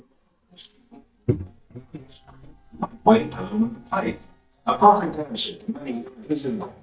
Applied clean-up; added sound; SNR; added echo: neural mask model DeepFilterNet 3.